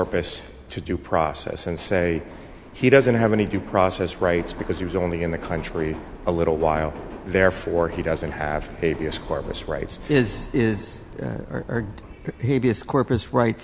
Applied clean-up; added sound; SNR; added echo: none; Subway, metro, underground; 15 dB; none.